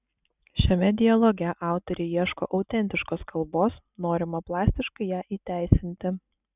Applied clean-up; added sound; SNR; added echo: none; none; none; none.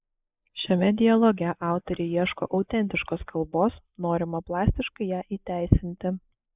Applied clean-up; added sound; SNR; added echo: neural mask model Resemble Enhance denoiser.